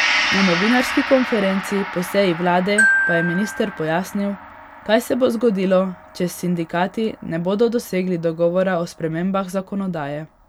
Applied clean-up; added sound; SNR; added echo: none; Gong + Glockenspiel; 5 dB; none.